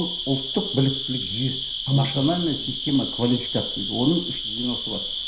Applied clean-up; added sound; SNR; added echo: none; Cricket; 2 dB; reverberation time 0.5 s.